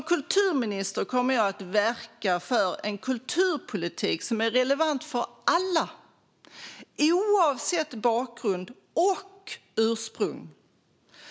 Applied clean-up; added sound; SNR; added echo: none; none; none; none.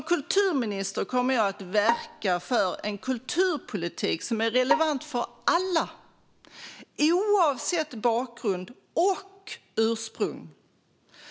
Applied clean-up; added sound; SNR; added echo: none; Bowed string instrument; 8 dB; none.